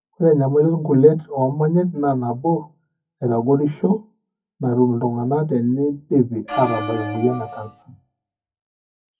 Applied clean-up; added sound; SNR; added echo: classical method WPE with log-MMSE.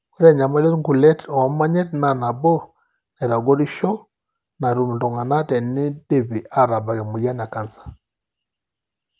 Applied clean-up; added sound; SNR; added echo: none; none; none; none.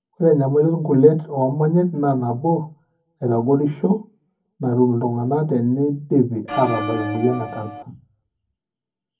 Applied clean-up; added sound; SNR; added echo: none; Bell; 7 dB; reverberation time 0.3 s.